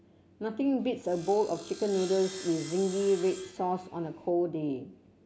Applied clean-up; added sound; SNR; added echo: none; Sawing; 16 dB; none.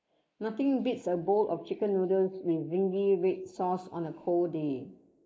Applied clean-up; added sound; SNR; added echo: neural mask model Resemble Enhance denoiser.